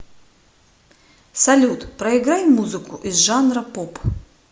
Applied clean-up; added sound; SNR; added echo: none; none; none; none.